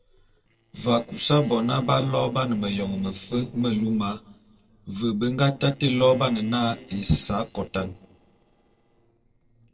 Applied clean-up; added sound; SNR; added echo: neural separator model SepFormer DNS4.